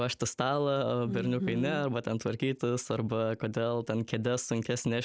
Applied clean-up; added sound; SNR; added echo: none; none; none; none.